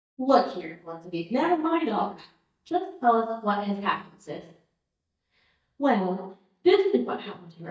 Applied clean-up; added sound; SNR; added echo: neural mask model DeepFilterNet 3.